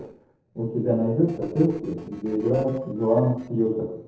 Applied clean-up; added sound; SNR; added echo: neural separator model SepFormer DNS4.